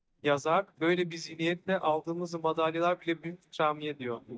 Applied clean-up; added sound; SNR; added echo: neural mask model DeepFilterNet 3.